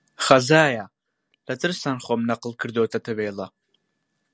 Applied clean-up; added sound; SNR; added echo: none; none; none; none.